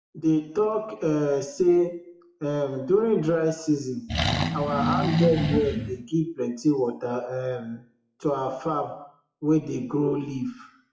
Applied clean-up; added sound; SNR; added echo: classical method WPE with log-MMSE.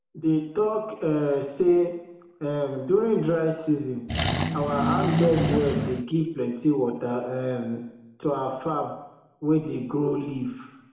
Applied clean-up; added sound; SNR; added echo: none; Accelerating, revving, vroom; -1 dB; reverberation time 0.8 s.